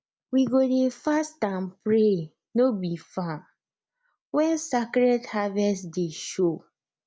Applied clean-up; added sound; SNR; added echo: none; none; none; none.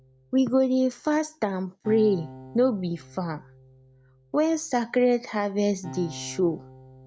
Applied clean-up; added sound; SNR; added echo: none; Acoustic guitar; 19 dB; none.